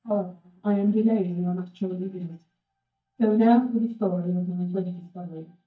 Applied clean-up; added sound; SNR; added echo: neural mask model DeepFilterNet 3.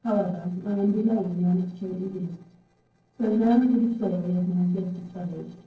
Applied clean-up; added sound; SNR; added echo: neural separator model SepFormer DNS4.